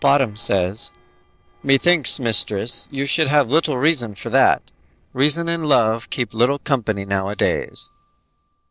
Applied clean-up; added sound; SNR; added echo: neural separator model SepFormer DNS4.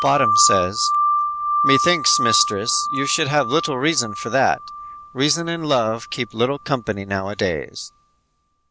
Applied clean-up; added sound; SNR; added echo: none; Wind chime; 3 dB; none.